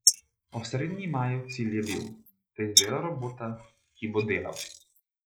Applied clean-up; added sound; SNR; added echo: neural mask model Resemble Enhance denoiser.